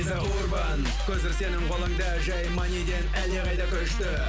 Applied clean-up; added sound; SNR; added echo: none; none; none; none.